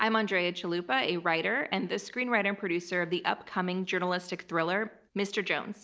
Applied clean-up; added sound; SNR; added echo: none; none; none; none.